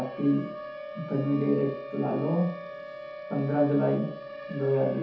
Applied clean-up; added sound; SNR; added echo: none; Siren; 12 dB; reverberation time 0.6 s.